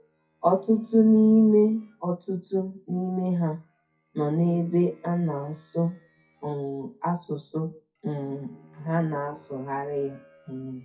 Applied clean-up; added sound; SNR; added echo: classical method WPE with log-MMSE.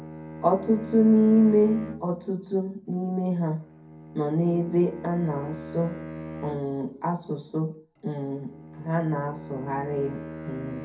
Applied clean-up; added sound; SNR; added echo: none; Bowed string instrument; 14 dB; reverberation time 0.3 s.